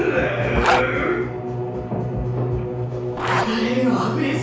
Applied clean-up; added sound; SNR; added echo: none; Zipper (clothing); 7 dB; reverberation time 0.6 s.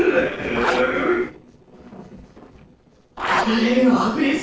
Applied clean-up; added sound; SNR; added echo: neural separator model SepFormer DNS4.